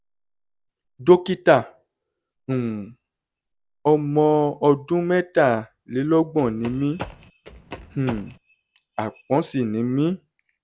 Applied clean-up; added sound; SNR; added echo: none; Run; 15 dB; none.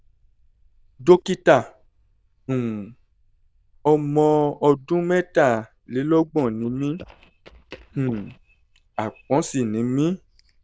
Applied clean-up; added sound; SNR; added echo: neural diffusion model UNIVERSE++.